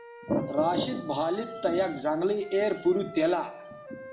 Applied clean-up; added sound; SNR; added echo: none; Wind instrument, woodwind instrument; 15 dB; reverberation time 0.6 s.